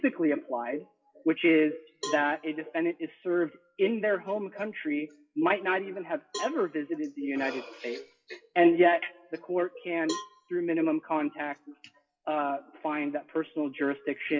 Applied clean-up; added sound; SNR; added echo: classical method WPE with log-MMSE.